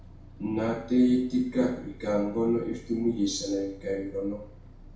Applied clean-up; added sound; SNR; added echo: none; Bus; 19 dB; reverberation time 0.6 s.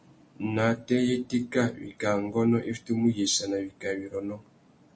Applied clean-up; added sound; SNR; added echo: none; none; none; none.